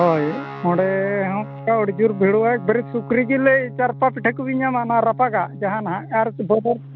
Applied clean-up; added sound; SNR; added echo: none; Guitar; 14 dB; none.